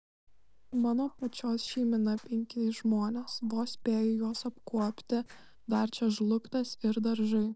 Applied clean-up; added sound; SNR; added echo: neural separator model SepFormer DNS4.